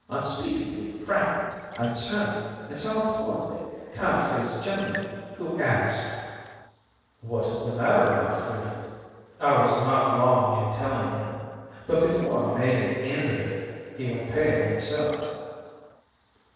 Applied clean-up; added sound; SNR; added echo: neural separator model SepFormer DNS4.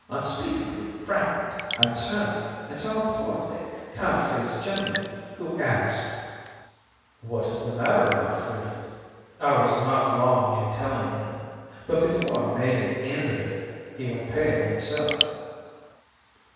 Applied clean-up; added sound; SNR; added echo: none; Raindrop / Drip; 11 dB; reverberation time 1.9 s.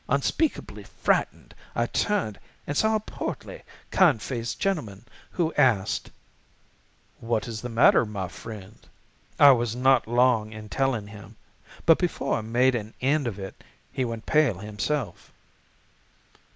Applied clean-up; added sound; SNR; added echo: none; none; none; none.